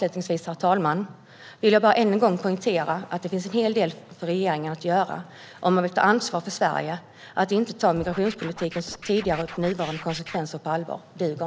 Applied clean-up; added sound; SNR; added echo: none; Scratching (performance technique); 15 dB; none.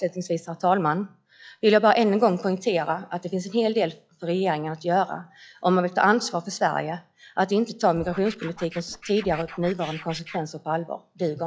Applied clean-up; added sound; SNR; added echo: classical method log-MMSE.